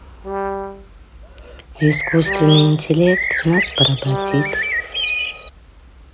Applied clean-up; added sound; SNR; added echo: none; Brass instrument + Bird; 3 dB; none.